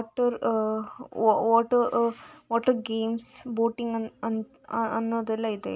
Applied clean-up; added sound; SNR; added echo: none; none; none; none.